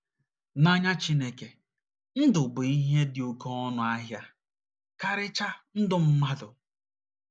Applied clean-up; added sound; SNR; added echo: none; none; none; none.